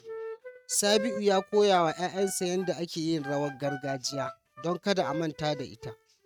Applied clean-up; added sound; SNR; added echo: neural mask model RNNoise.